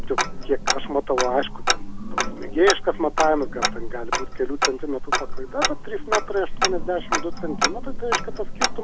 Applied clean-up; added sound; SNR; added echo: none; Tick-tock; -1 dB; none.